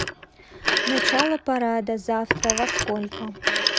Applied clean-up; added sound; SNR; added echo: none; Telephone; -1 dB; none.